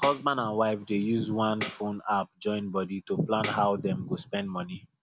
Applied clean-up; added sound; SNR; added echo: none; Tambourine; 14 dB; none.